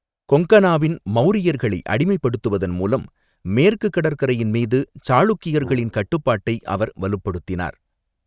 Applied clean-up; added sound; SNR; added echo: neural mask model RNNoise.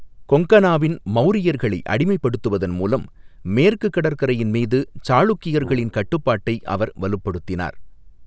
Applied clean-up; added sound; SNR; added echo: none; Brass instrument; 19 dB; none.